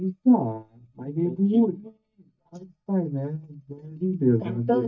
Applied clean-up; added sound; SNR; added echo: neural mask model DeepFilterNet 3.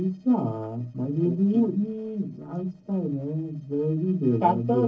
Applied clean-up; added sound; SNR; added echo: neural separator model SepFormer DNS4.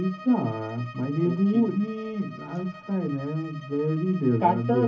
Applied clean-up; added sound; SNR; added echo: none; Bowed string instrument; 18 dB; reverberation time 0.3 s.